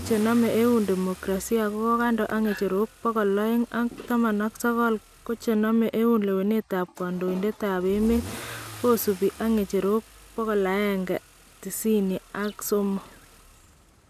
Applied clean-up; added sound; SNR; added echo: none; Engine starting / Accelerating, revving, vroom / Car; 19 dB; none.